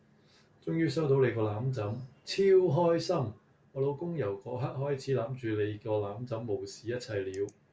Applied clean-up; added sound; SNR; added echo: none; none; none; none.